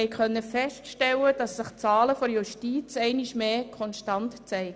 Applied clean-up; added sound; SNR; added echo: none; none; none; none.